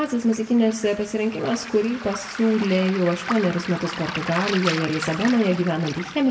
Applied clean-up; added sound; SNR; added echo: none; Waves, surf; 11 dB; reverberation time 0.9 s.